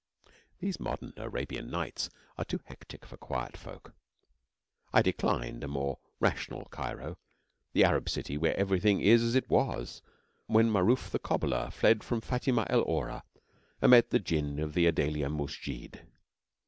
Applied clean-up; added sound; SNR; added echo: none; none; none; none.